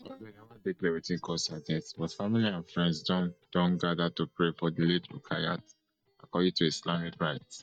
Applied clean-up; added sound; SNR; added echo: neural mask model DeepFilterNet 3.